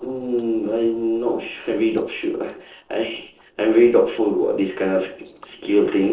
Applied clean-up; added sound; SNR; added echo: neural separator model SepFormer DNS4.